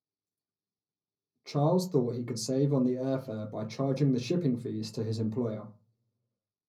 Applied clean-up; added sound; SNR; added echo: none; none; none; reverberation time 0.4 s.